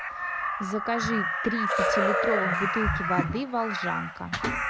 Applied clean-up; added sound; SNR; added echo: none; Crow; -3 dB; none.